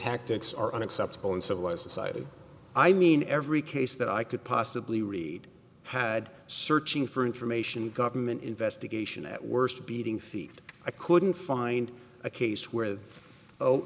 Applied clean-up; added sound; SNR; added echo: none; none; none; none.